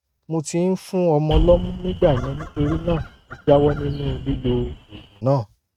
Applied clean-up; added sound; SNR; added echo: neural mask model RNNoise.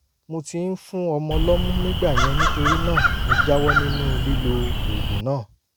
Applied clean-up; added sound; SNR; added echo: none; Crow; -4 dB; none.